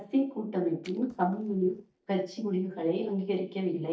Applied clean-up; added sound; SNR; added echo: neural mask model DeepFilterNet 3.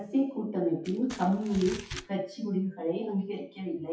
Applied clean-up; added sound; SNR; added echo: classical method WPE with log-MMSE.